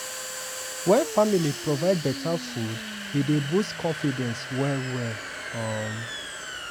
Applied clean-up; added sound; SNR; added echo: none; Domestic sounds, home sounds; 8 dB; none.